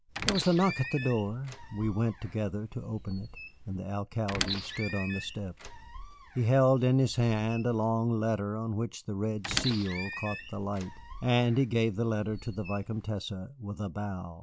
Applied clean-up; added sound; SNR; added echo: none; Squeak; 10 dB; none.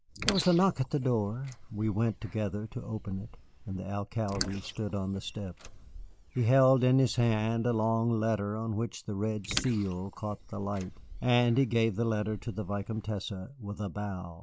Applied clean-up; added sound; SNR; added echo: neural mask model Resemble Enhance denoiser.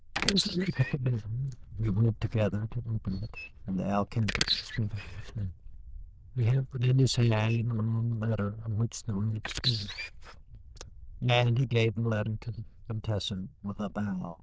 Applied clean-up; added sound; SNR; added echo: neural diffusion model UNIVERSE++.